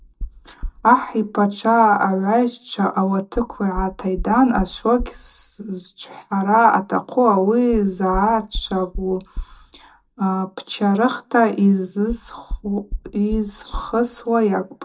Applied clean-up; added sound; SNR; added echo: none; Knock; 14 dB; reverberation time 0.2 s.